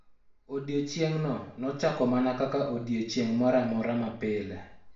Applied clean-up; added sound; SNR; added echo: none; none; none; reverberation time 0.5 s.